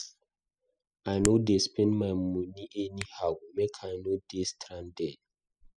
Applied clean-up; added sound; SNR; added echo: classical method spectral subtraction.